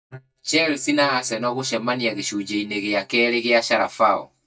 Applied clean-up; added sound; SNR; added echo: neural mask model DeepFilterNet 3.